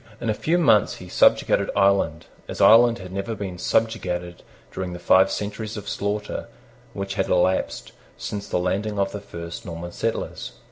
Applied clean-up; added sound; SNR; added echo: none; none; none; none.